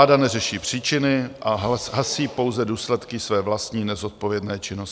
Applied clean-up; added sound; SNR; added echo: none; none; none; none.